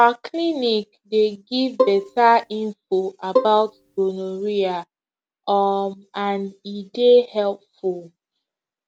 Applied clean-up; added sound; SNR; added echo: none; Bowed string instrument; 3 dB; none.